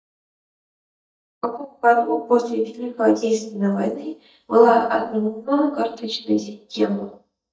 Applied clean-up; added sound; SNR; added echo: neural mask model DeepFilterNet 3.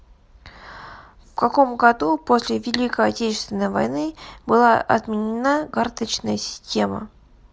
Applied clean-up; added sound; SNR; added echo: none; none; none; none.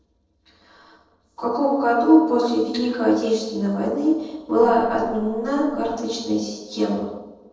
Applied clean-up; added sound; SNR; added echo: neural separator model SepFormer DNS4.